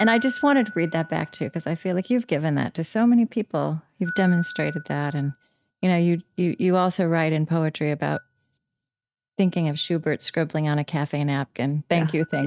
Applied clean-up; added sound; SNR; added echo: neural mask model RNNoise.